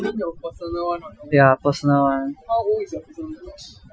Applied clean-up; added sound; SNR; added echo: classical method Wiener filter.